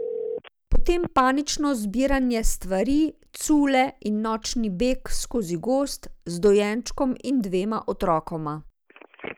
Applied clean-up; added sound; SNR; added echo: none; Telephone; 18 dB; none.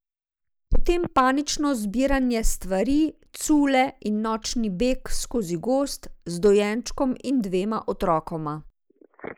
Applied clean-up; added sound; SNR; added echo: neural mask model Resemble Enhance denoiser.